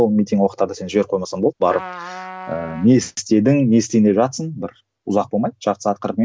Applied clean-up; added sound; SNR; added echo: none; Trumpet; 16 dB; none.